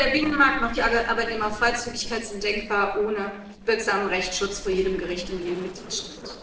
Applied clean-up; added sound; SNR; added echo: neural separator model SepFormer DNS4.